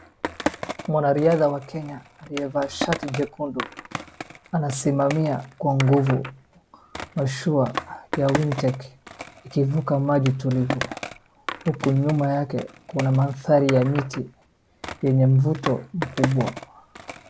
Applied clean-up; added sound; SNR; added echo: none; Skateboard; 11 dB; none.